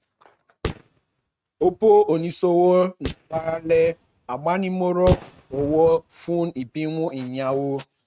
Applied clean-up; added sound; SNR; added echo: neural mask model RNNoise.